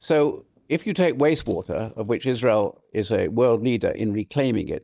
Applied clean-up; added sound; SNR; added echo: neural mask model DeepFilterNet 3.